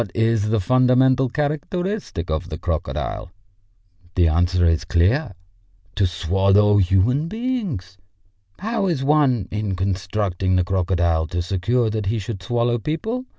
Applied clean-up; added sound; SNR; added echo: none; none; none; none.